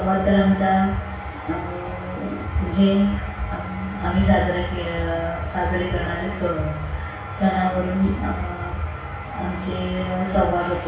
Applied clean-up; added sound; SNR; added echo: none; none; none; reverberation time 0.6 s.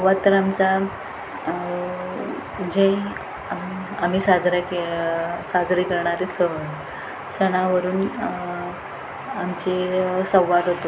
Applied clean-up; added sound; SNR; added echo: none; none; none; none.